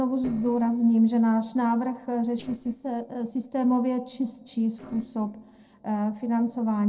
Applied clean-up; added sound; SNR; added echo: neural separator model SepFormer DNS4.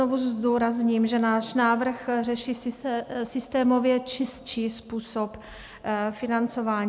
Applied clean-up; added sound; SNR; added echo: none; none; none; none.